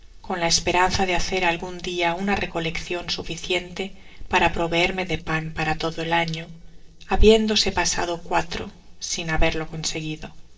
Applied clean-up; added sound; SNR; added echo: neural separator model SepFormer DNS4.